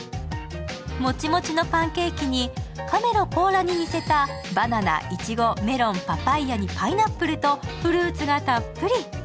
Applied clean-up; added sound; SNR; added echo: none; none; none; none.